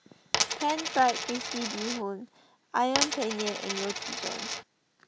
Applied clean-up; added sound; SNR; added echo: none; Coin (dropping); 1 dB; none.